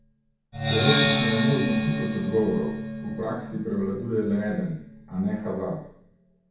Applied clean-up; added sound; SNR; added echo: none; Percussion; -2 dB; reverberation time 0.7 s.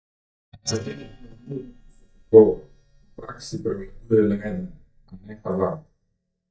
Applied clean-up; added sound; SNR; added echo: neural mask model DeepFilterNet 3.